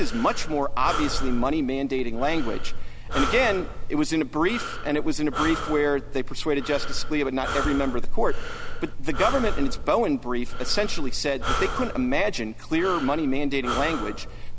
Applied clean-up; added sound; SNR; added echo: none; Breathing; 0 dB; none.